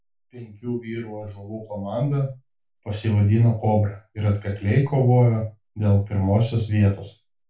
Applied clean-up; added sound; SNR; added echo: none; none; none; reverberation time 0.2 s.